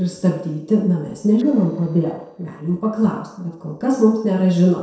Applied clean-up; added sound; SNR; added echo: neural separator model SepFormer DNS4.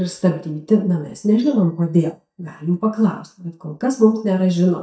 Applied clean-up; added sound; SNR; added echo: neural mask model DeepFilterNet 3.